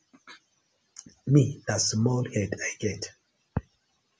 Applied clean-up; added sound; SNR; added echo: none; none; none; none.